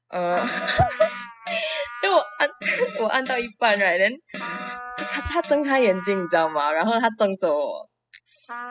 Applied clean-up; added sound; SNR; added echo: classical method spectral subtraction.